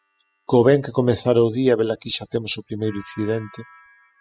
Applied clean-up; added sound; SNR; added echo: classical method spectral subtraction.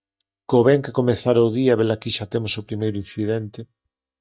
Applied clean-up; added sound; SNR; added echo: neural mask model DeepFilterNet 3.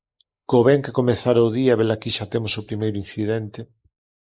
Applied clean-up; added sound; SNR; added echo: neural mask model Resemble Enhance denoiser.